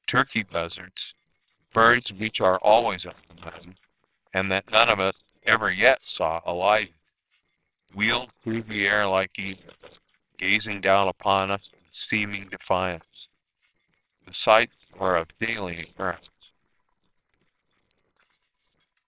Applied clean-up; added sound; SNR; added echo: neural separator model SepFormer WHAMR!.